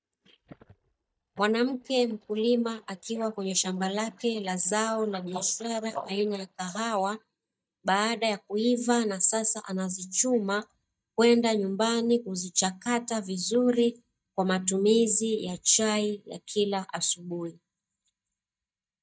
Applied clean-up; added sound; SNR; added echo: neural mask model DeepFilterNet 3.